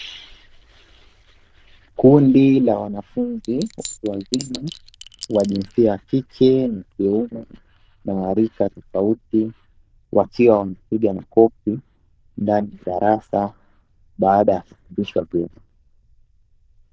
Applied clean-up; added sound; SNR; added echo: neural diffusion model UNIVERSE++.